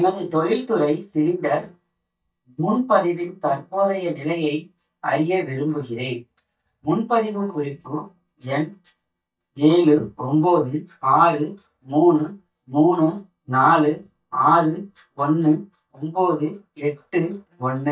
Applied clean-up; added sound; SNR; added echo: neural mask model DeepFilterNet 3.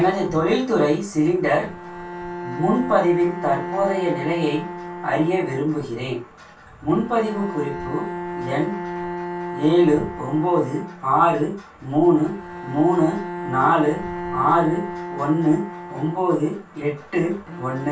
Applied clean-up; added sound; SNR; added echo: none; Bowed string instrument; 11 dB; reverberation time 0.2 s.